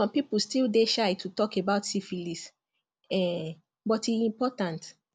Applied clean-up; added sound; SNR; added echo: none; none; none; none.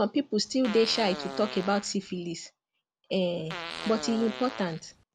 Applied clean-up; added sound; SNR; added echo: none; Fart; 10 dB; none.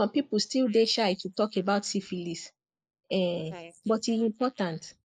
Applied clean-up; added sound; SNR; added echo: neural mask model Resemble Enhance denoiser.